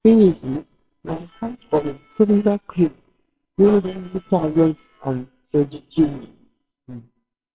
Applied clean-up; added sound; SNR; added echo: neural separator model SepFormer WHAMR!.